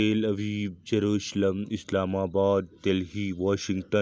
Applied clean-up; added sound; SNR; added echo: none; none; none; none.